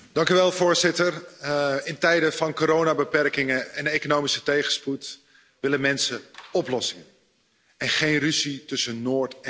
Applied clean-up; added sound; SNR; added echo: none; none; none; none.